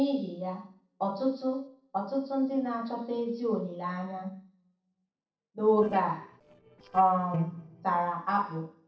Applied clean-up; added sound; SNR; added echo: neural separator model SepFormer DNS4.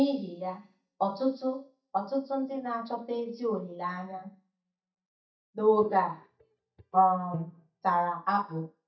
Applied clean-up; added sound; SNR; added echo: neural mask model DeepFilterNet 3.